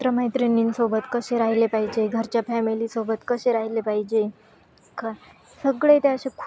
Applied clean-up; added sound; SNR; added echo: none; none; none; none.